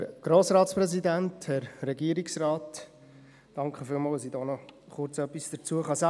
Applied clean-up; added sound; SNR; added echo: none; none; none; none.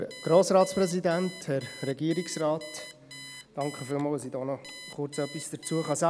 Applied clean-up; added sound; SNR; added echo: none; Alarm; 17 dB; none.